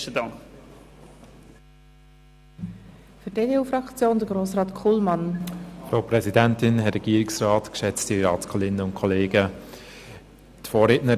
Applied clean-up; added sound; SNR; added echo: none; none; none; none.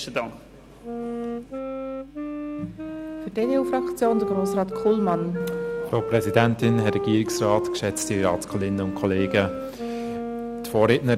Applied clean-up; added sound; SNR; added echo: none; Wind instrument, woodwind instrument; 5 dB; none.